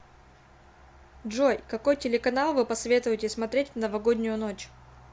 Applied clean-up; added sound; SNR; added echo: none; none; none; none.